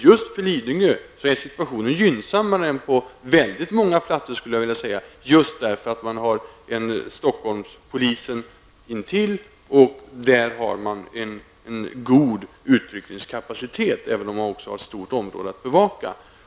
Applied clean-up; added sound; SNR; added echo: none; none; none; none.